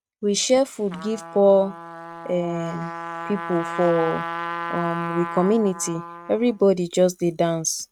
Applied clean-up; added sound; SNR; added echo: neural mask model RNNoise.